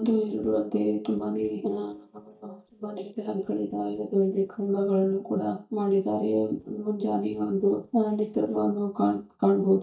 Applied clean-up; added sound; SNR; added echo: neural mask model DeepFilterNet 3.